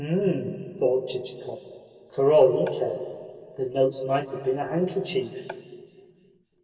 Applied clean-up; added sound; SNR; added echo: none; Marimba, xylophone; 14 dB; reverberation time 2.9 s.